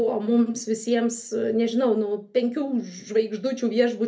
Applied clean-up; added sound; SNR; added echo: none; none; none; reverberation time 0.3 s.